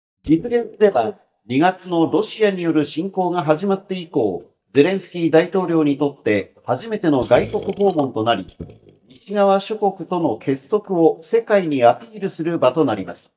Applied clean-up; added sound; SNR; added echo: neural mask model DeepFilterNet 3.